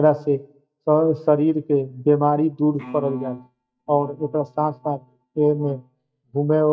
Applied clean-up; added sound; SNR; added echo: neural mask model DeepFilterNet 3.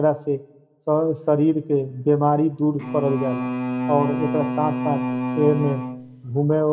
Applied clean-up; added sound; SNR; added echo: none; Bowed string instrument; 4 dB; reverberation time 0.7 s.